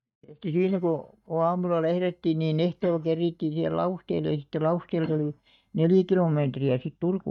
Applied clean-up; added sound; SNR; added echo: neural mask model DeepFilterNet 3.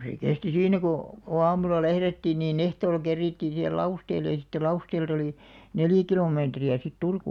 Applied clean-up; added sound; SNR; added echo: none; none; none; none.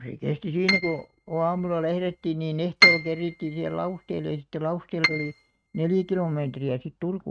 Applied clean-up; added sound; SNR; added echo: neural mask model RNNoise.